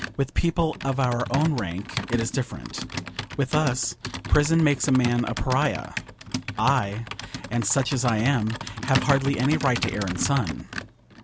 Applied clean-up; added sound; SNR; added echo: none; Computer keyboard; 8 dB; none.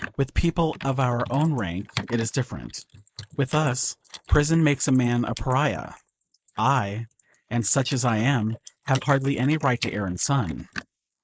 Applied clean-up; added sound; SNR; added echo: neural mask model Resemble Enhance denoiser.